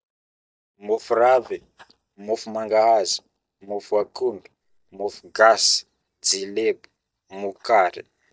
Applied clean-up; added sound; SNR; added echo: neural mask model DeepFilterNet 3.